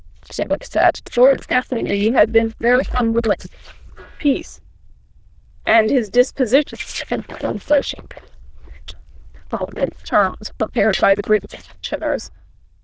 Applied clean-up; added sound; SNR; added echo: neural diffusion model UNIVERSE++.